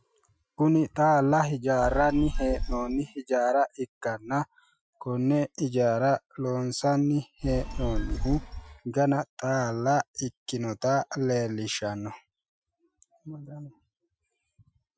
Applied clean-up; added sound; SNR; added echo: classical method Wiener filter.